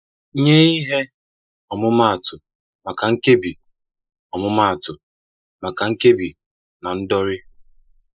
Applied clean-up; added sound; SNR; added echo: neural mask model Resemble Enhance denoiser.